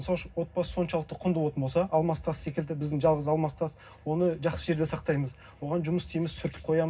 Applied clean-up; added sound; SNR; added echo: none; none; none; reverberation time 0.4 s.